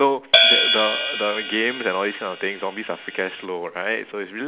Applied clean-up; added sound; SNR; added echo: none; Hi-hat; -3 dB; none.